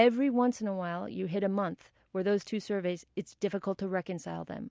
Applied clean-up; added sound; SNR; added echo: none; none; none; none.